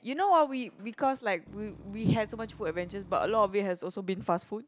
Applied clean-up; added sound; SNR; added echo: none; Engine / Truck / Car; 19 dB; none.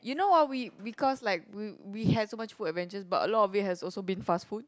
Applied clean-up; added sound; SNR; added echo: none; none; none; none.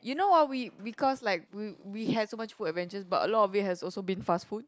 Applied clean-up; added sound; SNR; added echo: neural mask model Resemble Enhance denoiser.